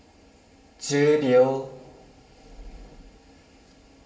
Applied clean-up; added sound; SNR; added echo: none; none; none; reverberation time 0.9 s.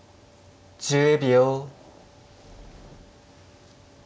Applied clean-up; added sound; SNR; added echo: none; none; none; none.